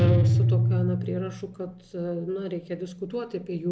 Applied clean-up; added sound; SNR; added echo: none; Guitar; -5 dB; none.